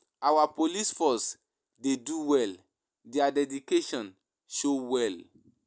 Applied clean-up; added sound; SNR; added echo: none; none; none; none.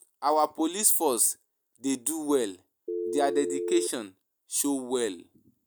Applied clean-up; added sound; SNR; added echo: none; Telephone; 2 dB; none.